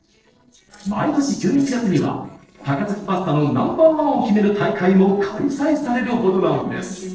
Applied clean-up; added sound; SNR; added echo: neural separator model SepFormer DNS4.